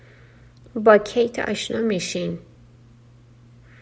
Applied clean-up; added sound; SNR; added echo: none; none; none; none.